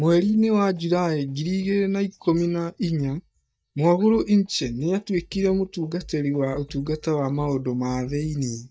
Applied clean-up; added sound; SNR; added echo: neural mask model DeepFilterNet 3.